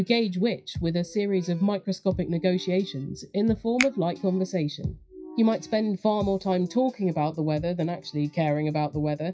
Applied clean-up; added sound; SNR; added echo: classical method WPE with log-MMSE.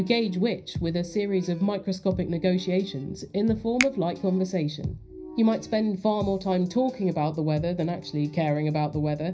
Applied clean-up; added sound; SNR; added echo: none; Finger snapping; 11 dB; reverberation time 0.4 s.